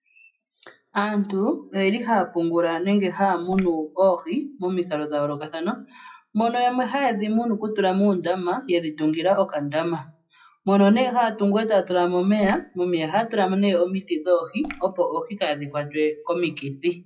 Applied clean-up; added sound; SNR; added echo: classical method WPE with log-MMSE.